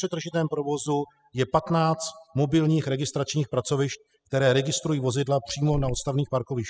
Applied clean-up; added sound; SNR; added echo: classical method spectral subtraction.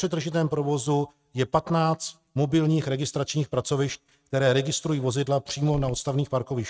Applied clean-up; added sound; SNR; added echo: neural mask model RNNoise.